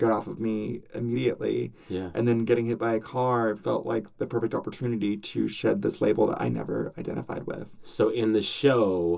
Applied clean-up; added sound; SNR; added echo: none; none; none; reverberation time 0.2 s.